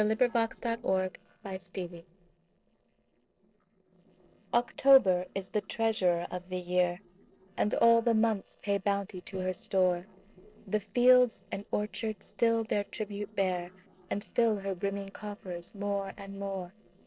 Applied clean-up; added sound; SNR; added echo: neural separator model SepFormer DNS4.